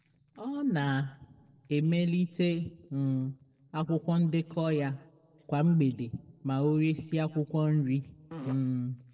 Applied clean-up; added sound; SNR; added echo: neural separator model SepFormer DNS4.